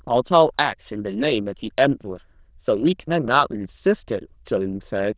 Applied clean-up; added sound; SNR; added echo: neural diffusion model UNIVERSE++.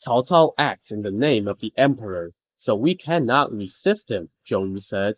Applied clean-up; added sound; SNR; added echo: neural mask model Resemble Enhance denoiser.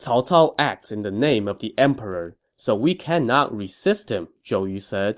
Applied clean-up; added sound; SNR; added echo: none; none; none; none.